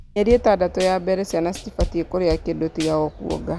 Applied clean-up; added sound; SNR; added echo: none; Drum / Drum kit; 12 dB; none.